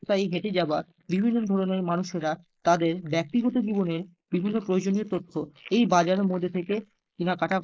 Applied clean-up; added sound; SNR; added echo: neural mask model Resemble Enhance denoiser.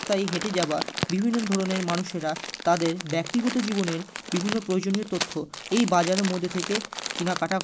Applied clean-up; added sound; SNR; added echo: none; Crumpling, crinkling; 8 dB; none.